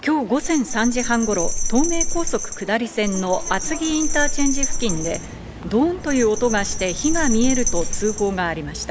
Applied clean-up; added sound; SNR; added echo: none; Bell; 1 dB; none.